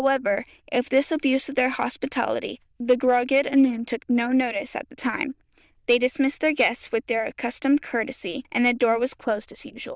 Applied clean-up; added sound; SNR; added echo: neural diffusion model UNIVERSE++.